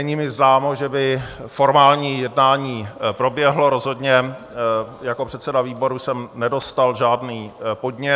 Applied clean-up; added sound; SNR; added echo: none; none; none; none.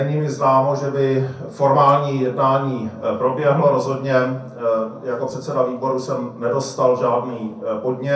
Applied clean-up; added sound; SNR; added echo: none; none; none; reverberation time 0.6 s.